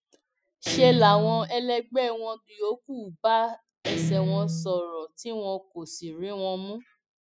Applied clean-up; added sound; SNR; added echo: classical method spectral subtraction.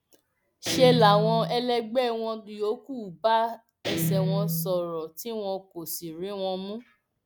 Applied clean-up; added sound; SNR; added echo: none; Guitar; 5 dB; none.